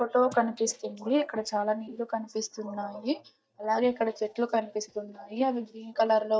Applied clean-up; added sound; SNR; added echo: neural mask model DeepFilterNet 3.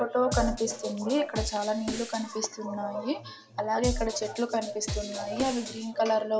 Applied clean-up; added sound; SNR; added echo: none; Drum kit; 6 dB; reverberation time 2.2 s.